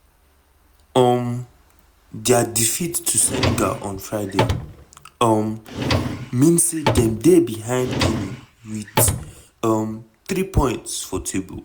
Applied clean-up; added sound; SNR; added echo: none; Drawer open or close; 3 dB; none.